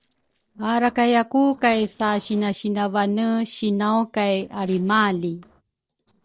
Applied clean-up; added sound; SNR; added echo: neural separator model SepFormer DNS4.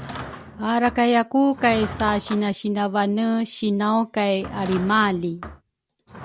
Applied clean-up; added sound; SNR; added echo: none; Drawer open or close / Wood; 15 dB; none.